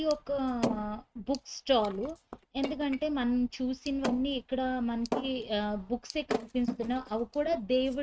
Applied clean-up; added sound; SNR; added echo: neural mask model RNNoise.